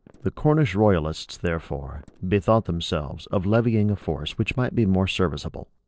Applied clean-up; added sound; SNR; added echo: neural separator model SepFormer DNS4.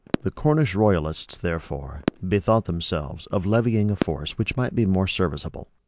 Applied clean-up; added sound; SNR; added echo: none; Fireworks; 12 dB; none.